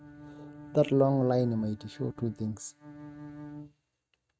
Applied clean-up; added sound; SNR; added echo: neural mask model RNNoise.